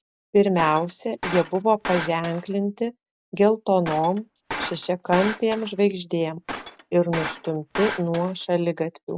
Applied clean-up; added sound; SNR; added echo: none; Shatter; 10 dB; none.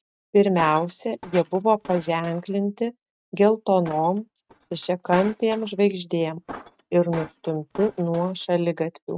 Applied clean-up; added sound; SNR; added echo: neural mask model RNNoise.